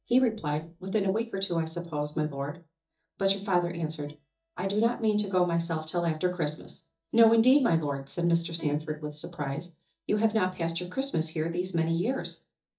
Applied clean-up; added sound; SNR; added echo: neural mask model DeepFilterNet 3.